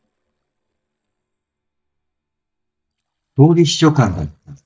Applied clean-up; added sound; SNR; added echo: neural mask model DeepFilterNet 3.